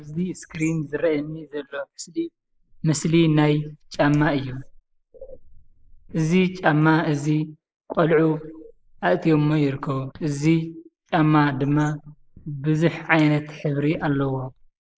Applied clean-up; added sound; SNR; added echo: neural mask model Resemble Enhance denoiser.